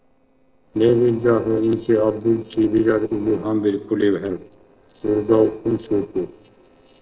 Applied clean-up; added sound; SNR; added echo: neural separator model SepFormer DNS4.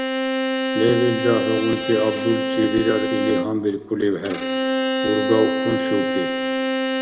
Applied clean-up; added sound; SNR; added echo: none; Bowed string instrument; 1 dB; reverberation time 1.4 s.